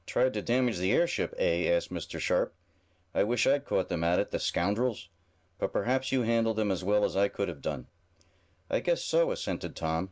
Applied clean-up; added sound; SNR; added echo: none; none; none; none.